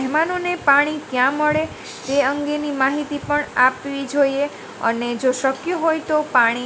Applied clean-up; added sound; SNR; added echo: none; none; none; none.